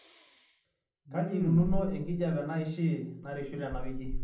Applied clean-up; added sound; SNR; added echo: none; Respiratory sounds; 5 dB; reverberation time 0.6 s.